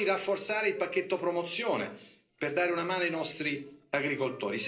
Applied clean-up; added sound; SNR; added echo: neural separator model SepFormer DNS4.